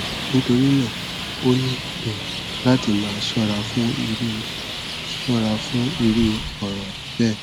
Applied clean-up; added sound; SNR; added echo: none; Traffic noise, roadway noise; 6 dB; none.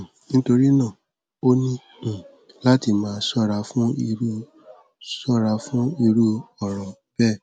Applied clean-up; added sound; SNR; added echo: none; none; none; none.